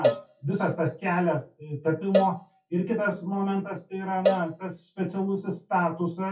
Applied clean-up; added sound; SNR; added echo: classical method WPE with log-MMSE.